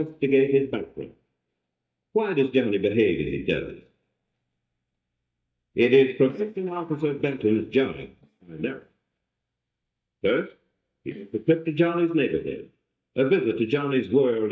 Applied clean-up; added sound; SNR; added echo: neural mask model DeepFilterNet 3.